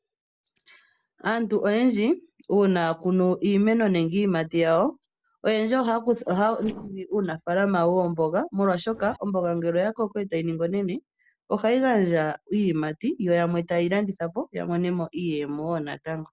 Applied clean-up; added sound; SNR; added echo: neural separator model SepFormer DNS4.